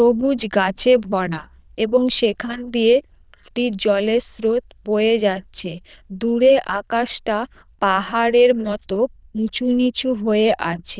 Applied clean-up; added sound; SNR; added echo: neural diffusion model UNIVERSE++.